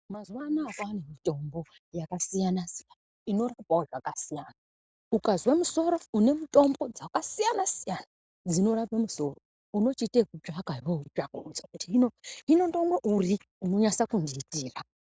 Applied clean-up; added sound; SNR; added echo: none; none; none; none.